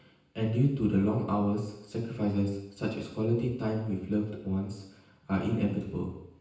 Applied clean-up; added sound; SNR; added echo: none; none; none; reverberation time 0.9 s.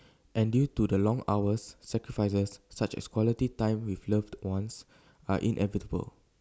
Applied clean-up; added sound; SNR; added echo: none; none; none; none.